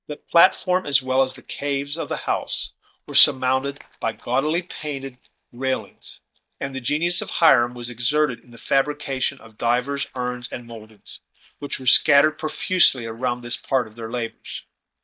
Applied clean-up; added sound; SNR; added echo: neural mask model DeepFilterNet 3.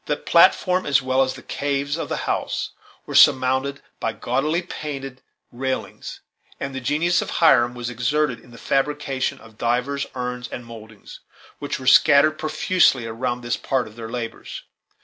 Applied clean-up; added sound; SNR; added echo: none; none; none; none.